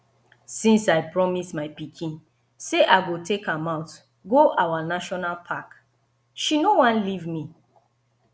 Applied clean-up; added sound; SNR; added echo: none; none; none; none.